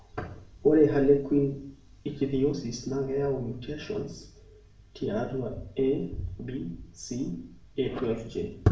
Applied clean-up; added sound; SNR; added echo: none; none; none; reverberation time 0.5 s.